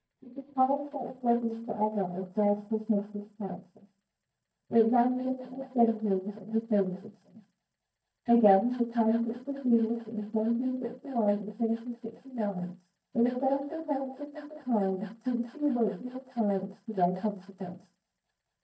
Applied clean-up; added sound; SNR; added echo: neural mask model DeepFilterNet 3.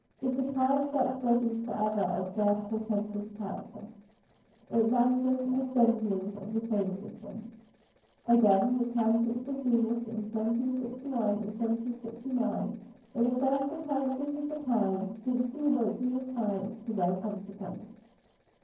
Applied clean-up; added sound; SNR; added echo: neural separator model SepFormer DNS4.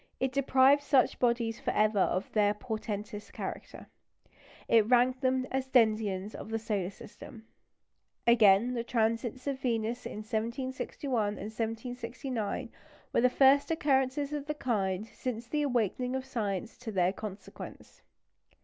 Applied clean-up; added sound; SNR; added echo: none; none; none; none.